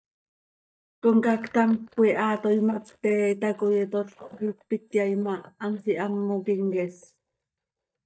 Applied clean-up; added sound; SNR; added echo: neural mask model DeepFilterNet 3.